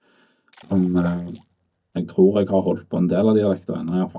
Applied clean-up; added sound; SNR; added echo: neural mask model DeepFilterNet 3.